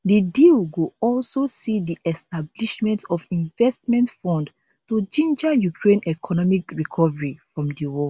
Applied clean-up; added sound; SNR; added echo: none; none; none; none.